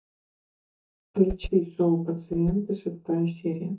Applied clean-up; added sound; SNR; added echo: neural mask model DeepFilterNet 3.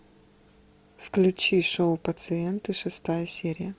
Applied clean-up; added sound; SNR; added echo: none; none; none; none.